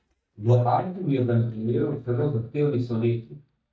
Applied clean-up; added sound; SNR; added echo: neural mask model DeepFilterNet 3.